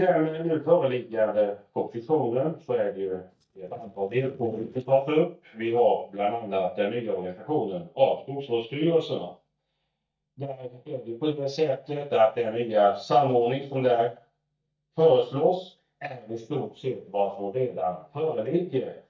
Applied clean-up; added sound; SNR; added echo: neural mask model DeepFilterNet 3.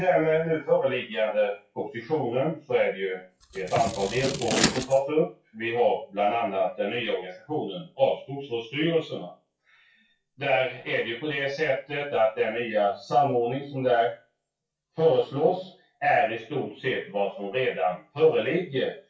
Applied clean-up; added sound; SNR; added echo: classical method WPE with log-MMSE.